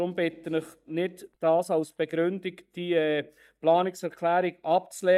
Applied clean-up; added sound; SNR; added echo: neural mask model DeepFilterNet 3.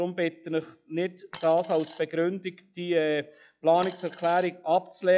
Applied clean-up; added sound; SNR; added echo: classical method log-MMSE.